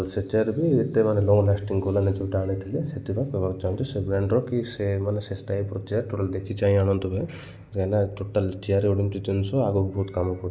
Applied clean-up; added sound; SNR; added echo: none; none; none; none.